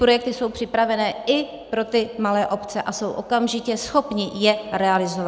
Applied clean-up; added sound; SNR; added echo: none; none; none; none.